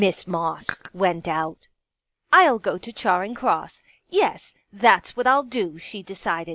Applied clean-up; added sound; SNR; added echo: neural mask model Resemble Enhance denoiser.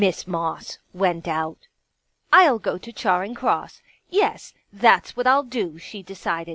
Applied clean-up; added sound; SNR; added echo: none; none; none; none.